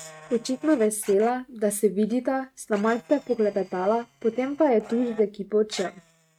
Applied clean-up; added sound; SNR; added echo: neural mask model RNNoise.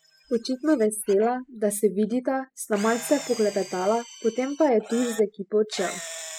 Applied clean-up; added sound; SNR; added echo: classical method spectral subtraction.